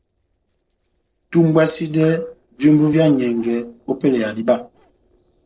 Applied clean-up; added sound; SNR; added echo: neural separator model SepFormer DNS4.